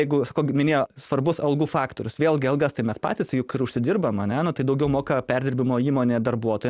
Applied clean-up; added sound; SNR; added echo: none; none; none; none.